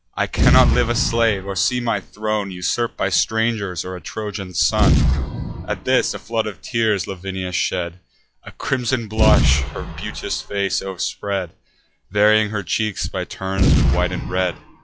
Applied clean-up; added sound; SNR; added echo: classical method log-MMSE.